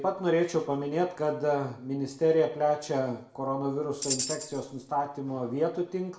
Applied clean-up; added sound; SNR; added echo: none; Tambourine; 7 dB; reverberation time 0.5 s.